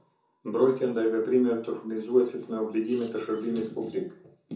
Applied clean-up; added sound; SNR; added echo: none; Rattle / Keys jangling; 11 dB; reverberation time 0.6 s.